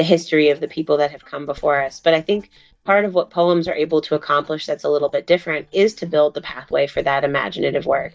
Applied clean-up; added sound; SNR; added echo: neural mask model DeepFilterNet 3.